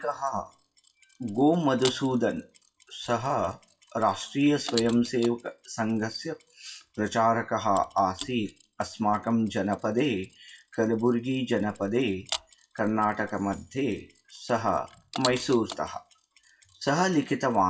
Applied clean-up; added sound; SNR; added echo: classical method WPE with log-MMSE.